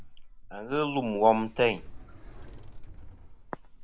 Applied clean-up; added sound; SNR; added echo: none; Sliding door; 13 dB; none.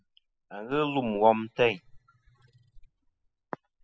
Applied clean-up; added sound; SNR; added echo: classical method spectral subtraction.